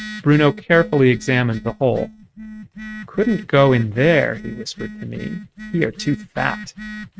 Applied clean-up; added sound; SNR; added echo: neural mask model RNNoise.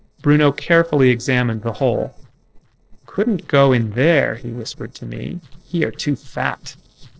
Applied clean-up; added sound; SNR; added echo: neural separator model SepFormer DNS4.